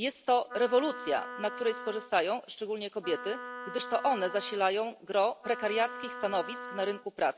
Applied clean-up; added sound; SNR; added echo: none; Wind instrument, woodwind instrument; 12 dB; none.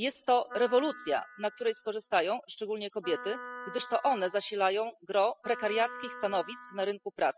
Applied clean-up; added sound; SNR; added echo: classical method spectral subtraction.